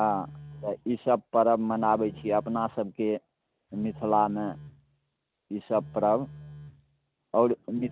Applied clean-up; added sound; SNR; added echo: none; Telephone; 19 dB; none.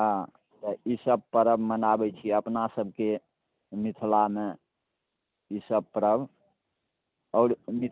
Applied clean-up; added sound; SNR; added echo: none; none; none; none.